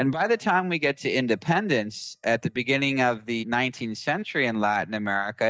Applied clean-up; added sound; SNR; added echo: neural mask model DeepFilterNet 3.